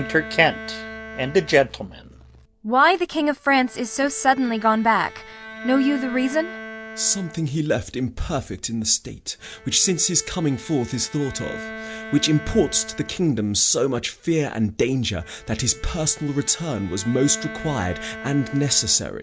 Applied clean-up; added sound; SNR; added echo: none; Bowed string instrument; 16 dB; none.